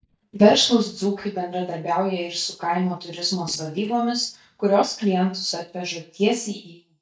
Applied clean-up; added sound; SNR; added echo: neural mask model DeepFilterNet 3.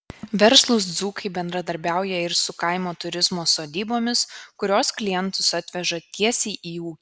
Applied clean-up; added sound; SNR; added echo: none; none; none; none.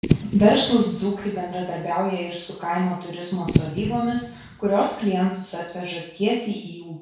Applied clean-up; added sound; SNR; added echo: none; Fireworks / Boom; 8 dB; reverberation time 0.6 s.